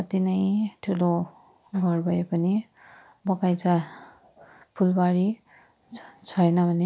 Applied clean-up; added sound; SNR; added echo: none; none; none; none.